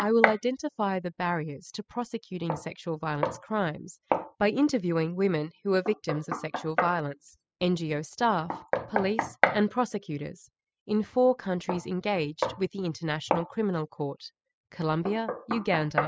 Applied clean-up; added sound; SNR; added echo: classical method spectral subtraction.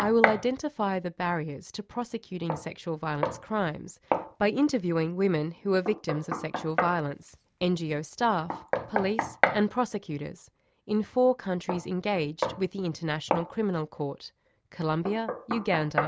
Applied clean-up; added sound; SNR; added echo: none; Knock; 5 dB; none.